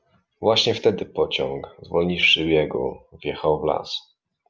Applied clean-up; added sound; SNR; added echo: none; none; none; none.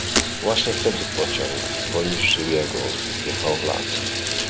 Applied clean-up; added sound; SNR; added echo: none; Bathtub (filling or washing) / Water tap, faucet + Shatter; 0 dB; none.